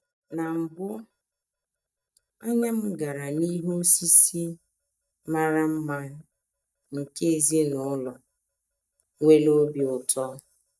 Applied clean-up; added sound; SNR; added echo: neural mask model DeepFilterNet 3.